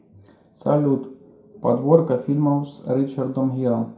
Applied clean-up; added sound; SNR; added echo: none; none; none; reverberation time 0.5 s.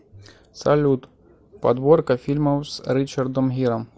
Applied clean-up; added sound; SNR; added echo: none; none; none; none.